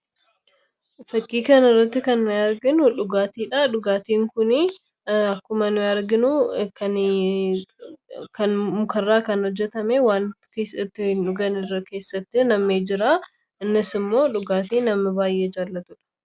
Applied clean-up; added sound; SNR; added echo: none; none; none; none.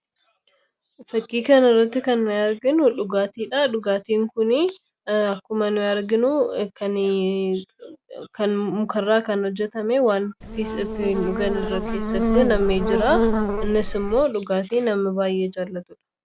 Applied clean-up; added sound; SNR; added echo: none; Buzz; 1 dB; none.